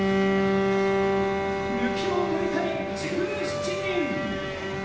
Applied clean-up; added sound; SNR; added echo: none; Bowed string instrument; -4 dB; reverberation time 0.9 s.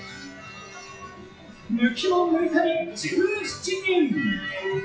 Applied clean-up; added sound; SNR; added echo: classical method WPE with log-MMSE.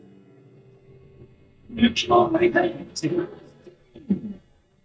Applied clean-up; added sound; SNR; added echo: neural mask model DeepFilterNet 3.